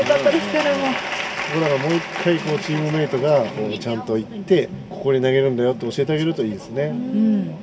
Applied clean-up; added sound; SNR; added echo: none; none; none; reverberation time 2.3 s.